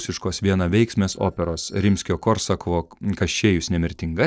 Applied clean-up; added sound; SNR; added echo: neural separator model SepFormer DNS4.